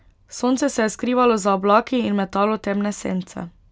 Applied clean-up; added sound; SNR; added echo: none; none; none; none.